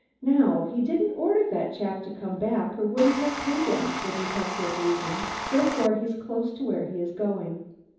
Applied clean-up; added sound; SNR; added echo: none; Tools; 6 dB; reverberation time 0.9 s.